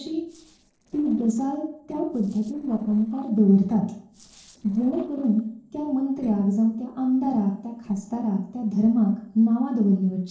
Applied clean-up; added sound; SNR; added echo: neural separator model SepFormer DNS4.